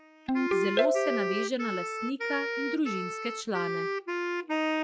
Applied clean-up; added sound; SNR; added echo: classical method log-MMSE.